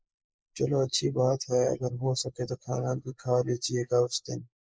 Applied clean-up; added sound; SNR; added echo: neural mask model Resemble Enhance denoiser.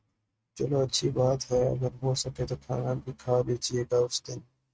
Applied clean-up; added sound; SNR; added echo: neural mask model RNNoise.